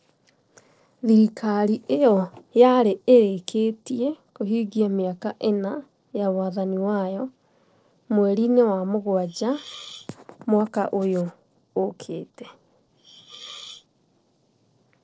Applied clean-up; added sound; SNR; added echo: neural separator model SepFormer DNS4.